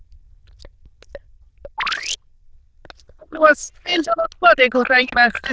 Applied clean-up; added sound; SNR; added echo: neural diffusion model UNIVERSE++.